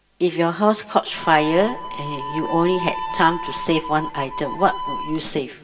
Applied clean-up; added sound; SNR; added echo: none; Harmonica; 9 dB; reverberation time 1.7 s.